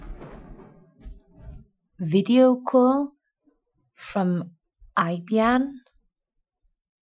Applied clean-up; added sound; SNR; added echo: classical method Wiener filter.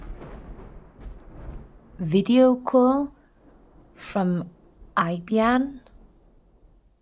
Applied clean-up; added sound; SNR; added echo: none; Thunder / Rain; 19 dB; none.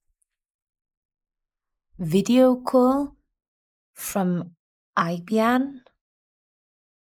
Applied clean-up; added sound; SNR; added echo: neural mask model Resemble Enhance denoiser.